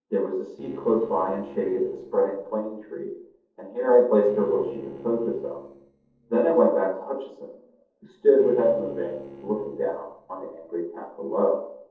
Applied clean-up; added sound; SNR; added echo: neural separator model SepFormer DNS4.